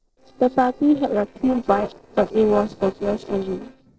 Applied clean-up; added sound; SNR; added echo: neural separator model SepFormer DNS4.